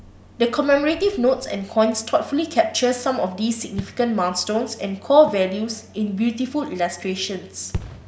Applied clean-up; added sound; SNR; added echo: none; Fireworks; 19 dB; none.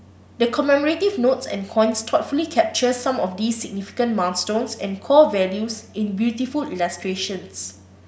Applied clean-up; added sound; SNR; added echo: none; none; none; none.